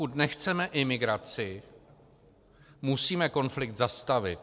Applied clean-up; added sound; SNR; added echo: none; none; none; none.